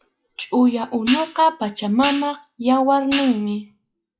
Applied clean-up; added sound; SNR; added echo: classical method log-MMSE.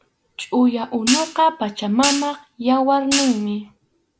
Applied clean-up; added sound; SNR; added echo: none; Hi-hat; 6 dB; none.